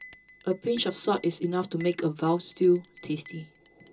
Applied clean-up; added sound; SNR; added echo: none; Chink, clink; 13 dB; reverberation time 0.2 s.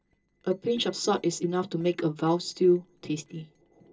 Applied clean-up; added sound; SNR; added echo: neural separator model SepFormer DNS4.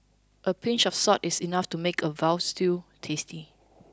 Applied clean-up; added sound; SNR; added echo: none; none; none; none.